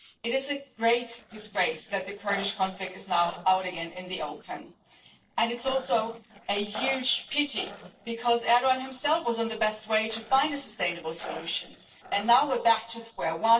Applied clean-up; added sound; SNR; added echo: neural separator model SepFormer DNS4.